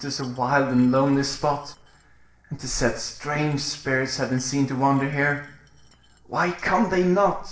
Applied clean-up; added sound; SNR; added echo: neural separator model SepFormer DNS4.